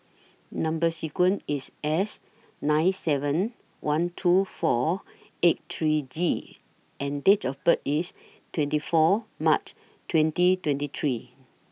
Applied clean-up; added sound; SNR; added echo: none; none; none; none.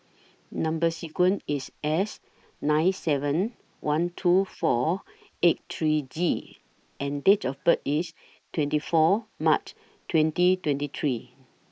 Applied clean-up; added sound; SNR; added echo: neural mask model Resemble Enhance denoiser.